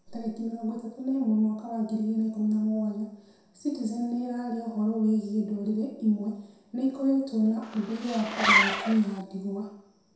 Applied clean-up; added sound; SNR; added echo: none; Zipper (clothing); -1 dB; reverberation time 0.7 s.